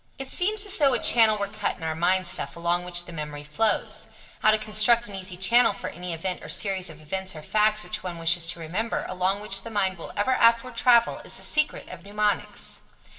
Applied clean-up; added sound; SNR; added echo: none; Burping, eructation; 15 dB; reverberation time 1.3 s.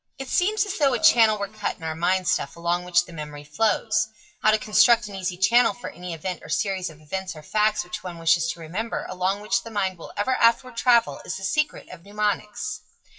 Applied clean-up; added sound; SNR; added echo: classical method WPE with log-MMSE.